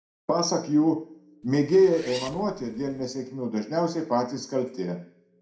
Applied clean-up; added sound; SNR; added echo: none; Zipper (clothing); 17 dB; reverberation time 0.5 s.